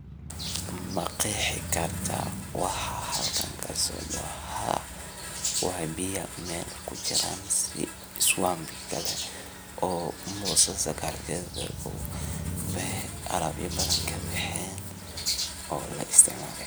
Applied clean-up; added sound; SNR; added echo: none; Motorcycle; 10 dB; none.